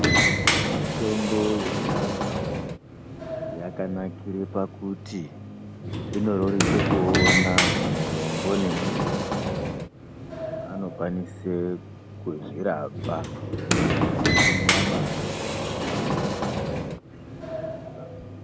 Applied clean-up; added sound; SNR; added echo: none; Sliding door; -4 dB; none.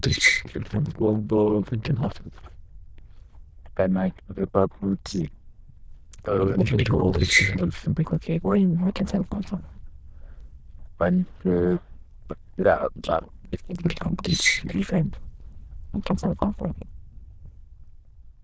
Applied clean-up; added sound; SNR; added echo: neural diffusion model UNIVERSE++.